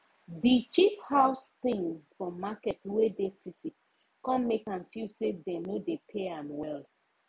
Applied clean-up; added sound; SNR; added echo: none; none; none; none.